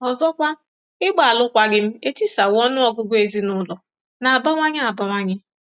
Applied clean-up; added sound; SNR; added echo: none; none; none; none.